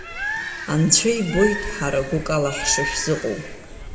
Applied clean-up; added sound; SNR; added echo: none; Bird; 8 dB; reverberation time 1.2 s.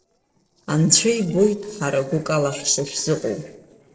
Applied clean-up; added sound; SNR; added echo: neural separator model SepFormer DNS4.